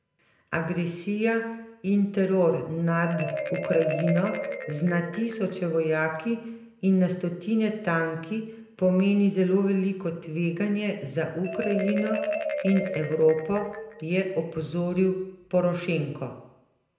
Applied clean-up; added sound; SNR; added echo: none; Marimba, xylophone; 11 dB; reverberation time 0.8 s.